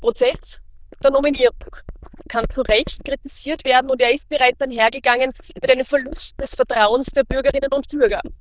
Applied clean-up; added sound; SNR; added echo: neural diffusion model UNIVERSE++.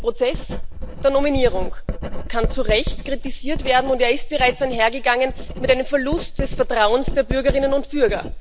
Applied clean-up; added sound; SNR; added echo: none; Writing; 3 dB; none.